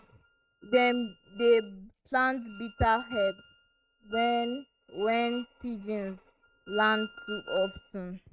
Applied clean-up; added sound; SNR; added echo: neural mask model RNNoise.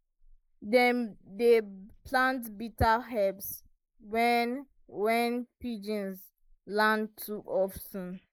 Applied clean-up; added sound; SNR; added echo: neural mask model Resemble Enhance denoiser.